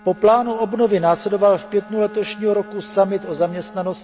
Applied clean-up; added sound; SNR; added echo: none; Bowed string instrument; 19 dB; none.